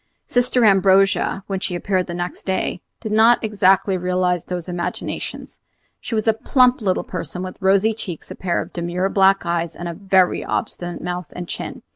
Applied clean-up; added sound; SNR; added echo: none; none; none; none.